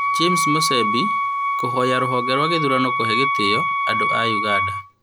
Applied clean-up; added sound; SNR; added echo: none; Wind instrument, woodwind instrument; -2 dB; none.